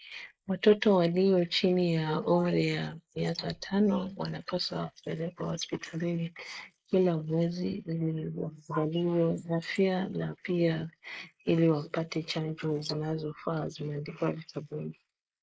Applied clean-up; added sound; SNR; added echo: neural mask model Resemble Enhance denoiser.